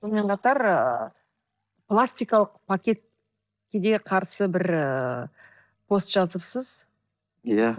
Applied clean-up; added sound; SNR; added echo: neural mask model DeepFilterNet 3.